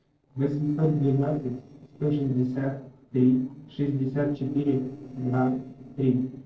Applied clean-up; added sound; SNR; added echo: neural separator model SepFormer DNS4.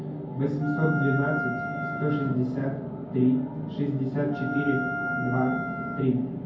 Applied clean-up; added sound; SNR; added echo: none; Wind instrument, woodwind instrument; 6 dB; reverberation time 0.9 s.